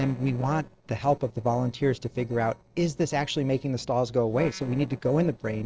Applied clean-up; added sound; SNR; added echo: neural separator model SepFormer DNS4.